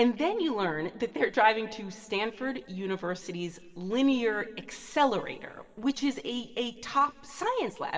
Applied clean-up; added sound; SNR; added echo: none; none; none; reverberation time 1.9 s.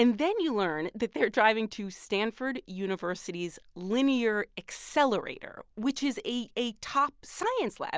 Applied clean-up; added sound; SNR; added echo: none; none; none; none.